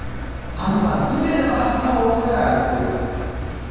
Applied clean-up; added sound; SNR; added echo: none; Engine; 8 dB; reverberation time 2.1 s.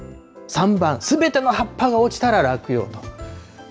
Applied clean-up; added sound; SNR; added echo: none; none; none; none.